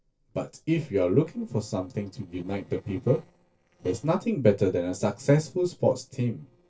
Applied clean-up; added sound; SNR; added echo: neural separator model SepFormer DNS4.